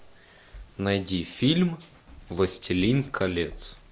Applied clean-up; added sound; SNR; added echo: none; none; none; none.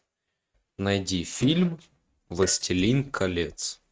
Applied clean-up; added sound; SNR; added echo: neural mask model RNNoise.